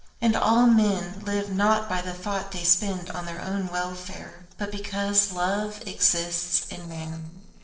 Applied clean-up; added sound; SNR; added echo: neural separator model SepFormer DNS4.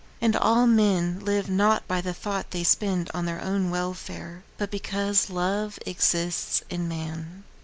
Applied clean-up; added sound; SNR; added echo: none; none; none; none.